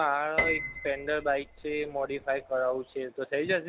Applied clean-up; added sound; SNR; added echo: none; Piano; 6 dB; none.